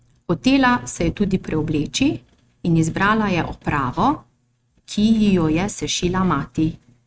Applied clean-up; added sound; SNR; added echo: neural mask model RNNoise.